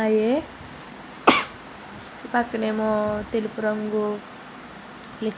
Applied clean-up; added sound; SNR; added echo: none; none; none; none.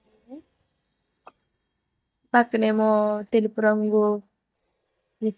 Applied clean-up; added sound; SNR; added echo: neural mask model DeepFilterNet 3.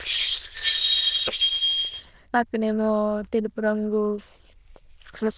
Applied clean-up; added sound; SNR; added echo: neural diffusion model UNIVERSE++.